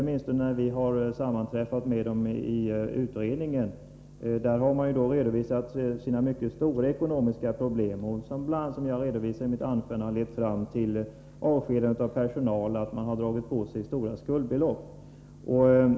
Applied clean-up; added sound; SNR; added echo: none; none; none; none.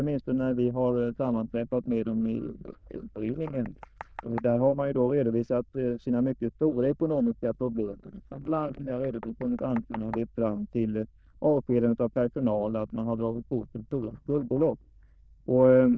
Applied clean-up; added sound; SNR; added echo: neural diffusion model UNIVERSE++.